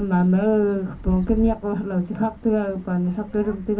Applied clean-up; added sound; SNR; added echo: none; Bird vocalization, bird call, bird song; 13 dB; reverberation time 0.3 s.